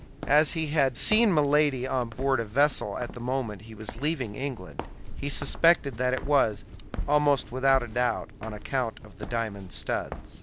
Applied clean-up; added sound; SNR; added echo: none; Walk, footsteps; 11 dB; none.